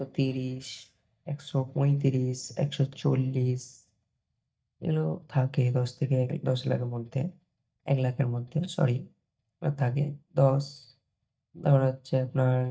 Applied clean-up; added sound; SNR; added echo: neural mask model DeepFilterNet 3.